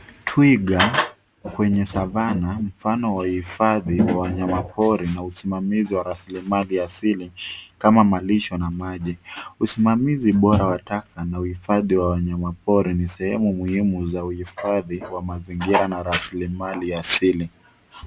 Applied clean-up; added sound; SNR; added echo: none; none; none; none.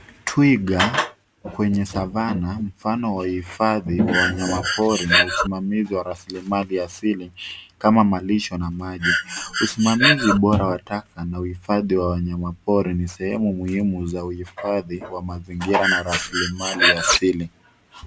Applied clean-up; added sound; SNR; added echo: none; Breathing; -1 dB; none.